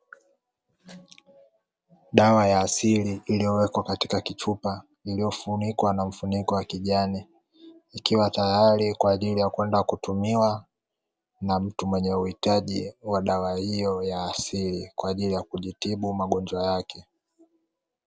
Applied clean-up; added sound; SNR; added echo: none; none; none; none.